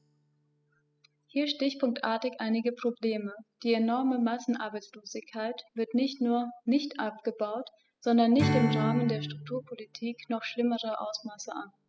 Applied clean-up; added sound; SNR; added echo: classical method spectral subtraction.